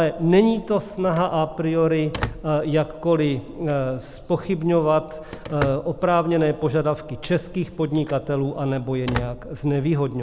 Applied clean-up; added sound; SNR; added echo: none; Telephone; 15 dB; none.